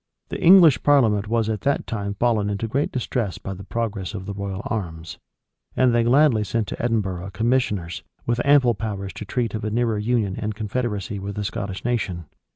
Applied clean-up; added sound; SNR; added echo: none; none; none; none.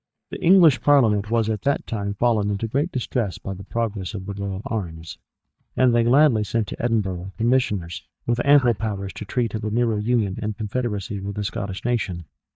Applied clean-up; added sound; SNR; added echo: neural mask model DeepFilterNet 3.